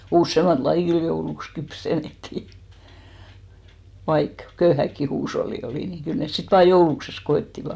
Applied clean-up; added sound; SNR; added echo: none; none; none; none.